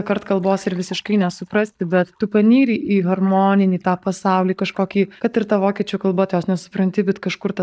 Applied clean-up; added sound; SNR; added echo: neural mask model DeepFilterNet 3.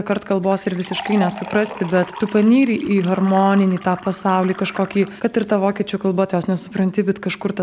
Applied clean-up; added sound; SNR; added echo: none; Liquid; 17 dB; none.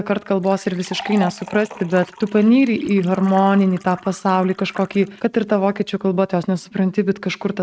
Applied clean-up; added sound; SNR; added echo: neural mask model RNNoise.